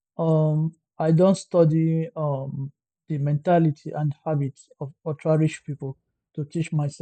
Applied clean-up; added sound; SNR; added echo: neural mask model Resemble Enhance denoiser.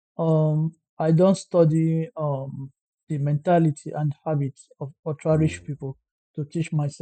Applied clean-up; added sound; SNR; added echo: classical method Wiener filter.